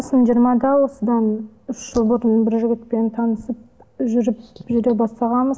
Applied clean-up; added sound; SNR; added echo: none; none; none; none.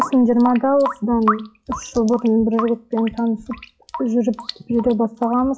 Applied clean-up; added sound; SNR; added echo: classical method log-MMSE.